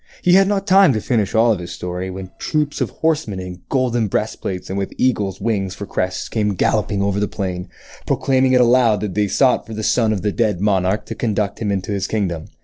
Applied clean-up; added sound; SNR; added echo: neural separator model SepFormer DNS4.